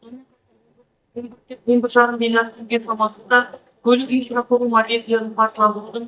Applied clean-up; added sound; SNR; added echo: neural mask model DeepFilterNet 3.